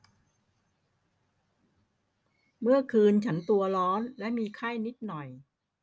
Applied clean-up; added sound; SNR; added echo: none; none; none; none.